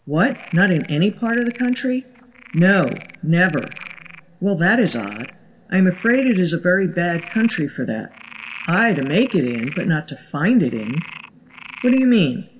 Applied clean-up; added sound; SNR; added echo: none; Frog; 19 dB; reverberation time 1.5 s.